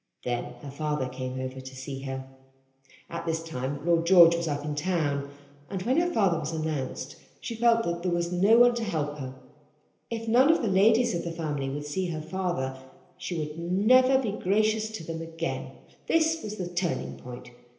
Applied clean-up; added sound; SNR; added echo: none; none; none; reverberation time 0.8 s.